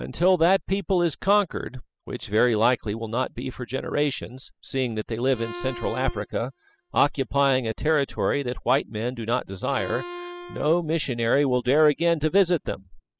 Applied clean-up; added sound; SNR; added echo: classical method spectral subtraction.